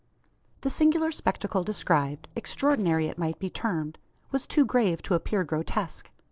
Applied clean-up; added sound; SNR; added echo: neural separator model SepFormer DNS4.